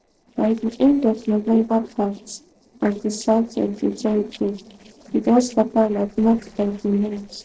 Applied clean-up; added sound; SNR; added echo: neural separator model SepFormer DNS4.